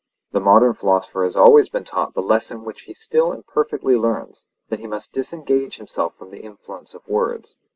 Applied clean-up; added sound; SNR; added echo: none; none; none; none.